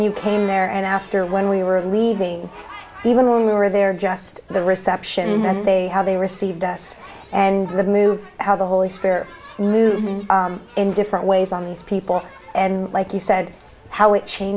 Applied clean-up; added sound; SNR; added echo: none; none; none; none.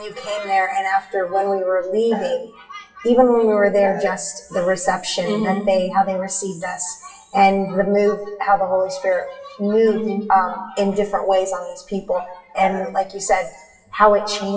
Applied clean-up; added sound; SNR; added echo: classical method WPE with log-MMSE.